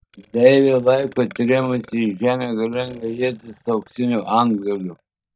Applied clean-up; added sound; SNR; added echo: neural mask model DeepFilterNet 3.